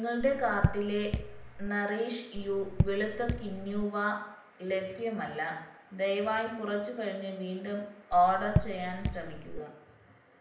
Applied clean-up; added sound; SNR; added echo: none; Raindrop / Drip; 1 dB; reverberation time 0.8 s.